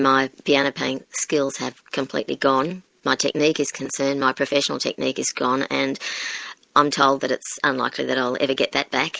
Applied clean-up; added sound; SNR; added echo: none; none; none; none.